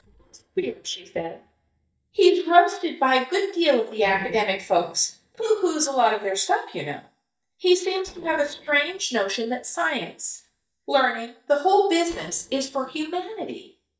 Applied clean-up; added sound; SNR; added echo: neural mask model DeepFilterNet 3.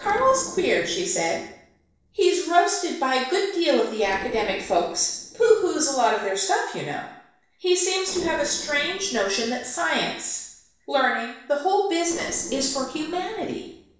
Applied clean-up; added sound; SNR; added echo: neural separator model SepFormer DNS4.